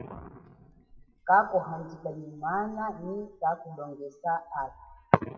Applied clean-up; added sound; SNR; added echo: classical method WPE with log-MMSE.